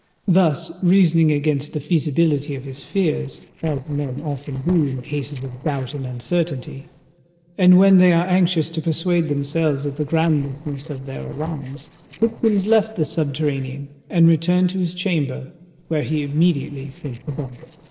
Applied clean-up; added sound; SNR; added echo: neural separator model SepFormer DNS4.